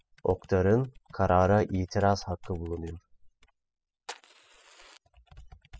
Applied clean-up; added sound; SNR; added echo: classical method spectral subtraction.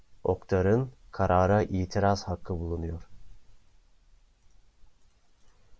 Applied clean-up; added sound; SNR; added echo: none; none; none; none.